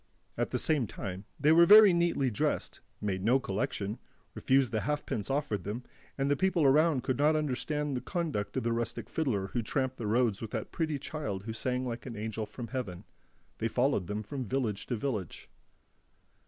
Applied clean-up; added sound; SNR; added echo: none; none; none; none.